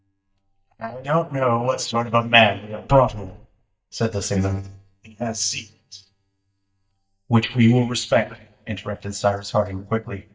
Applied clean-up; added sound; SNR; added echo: neural mask model DeepFilterNet 3.